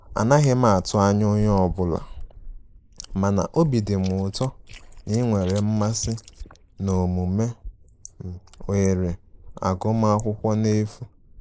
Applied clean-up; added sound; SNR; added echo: neural mask model Resemble Enhance denoiser.